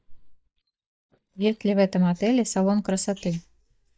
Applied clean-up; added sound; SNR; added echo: neural mask model DeepFilterNet 3.